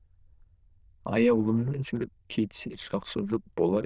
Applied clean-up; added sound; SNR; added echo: neural diffusion model UNIVERSE++.